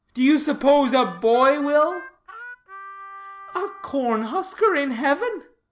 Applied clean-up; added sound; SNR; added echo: none; Harmonica; 19 dB; none.